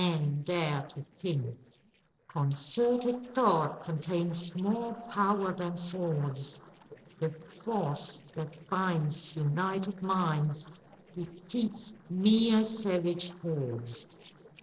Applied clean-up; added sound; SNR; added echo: neural separator model SepFormer DNS4.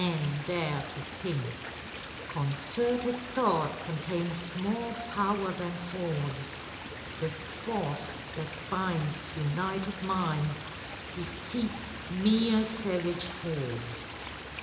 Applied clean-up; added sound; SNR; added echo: none; Stream; 8 dB; reverberation time 0.8 s.